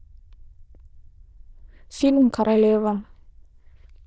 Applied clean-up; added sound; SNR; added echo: neural diffusion model UNIVERSE++.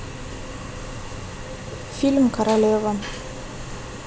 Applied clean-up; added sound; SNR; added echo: none; Ocean; 13 dB; none.